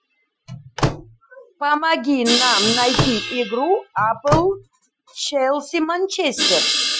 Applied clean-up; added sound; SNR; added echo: classical method Wiener filter.